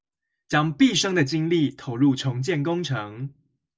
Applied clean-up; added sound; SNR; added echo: none; none; none; none.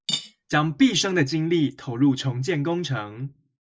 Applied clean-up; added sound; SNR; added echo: neural mask model Resemble Enhance denoiser.